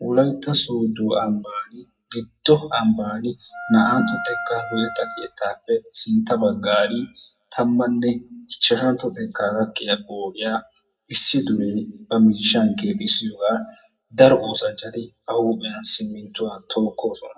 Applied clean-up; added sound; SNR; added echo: none; Wind instrument, woodwind instrument; 8 dB; reverberation time 0.3 s.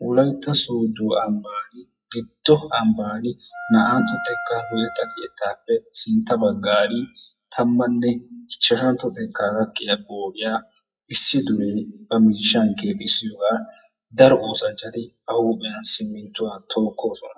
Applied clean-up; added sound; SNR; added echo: classical method WPE with log-MMSE.